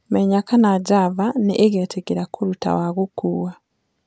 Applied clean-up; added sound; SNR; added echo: none; none; none; none.